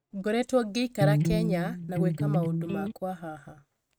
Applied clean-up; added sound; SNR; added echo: neural mask model RNNoise.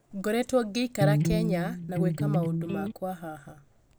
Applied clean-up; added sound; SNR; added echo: none; Electric guitar; -4 dB; none.